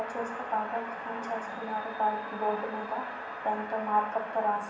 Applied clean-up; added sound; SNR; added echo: none; none; none; reverberation time 1.1 s.